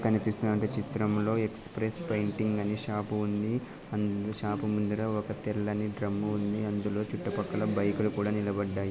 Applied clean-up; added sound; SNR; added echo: none; none; none; none.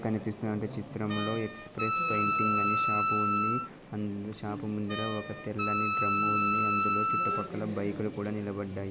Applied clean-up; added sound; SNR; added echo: none; Wind instrument, woodwind instrument; -3 dB; none.